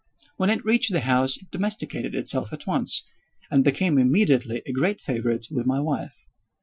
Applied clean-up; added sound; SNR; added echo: classical method Wiener filter.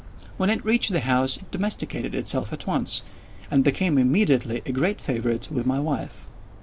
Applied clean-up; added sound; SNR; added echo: none; Walk, footsteps; 18 dB; none.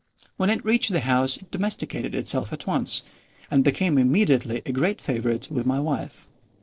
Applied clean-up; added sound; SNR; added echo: neural separator model SepFormer DNS4.